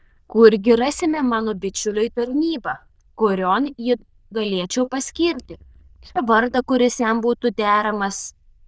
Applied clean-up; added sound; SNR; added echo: neural diffusion model UNIVERSE++.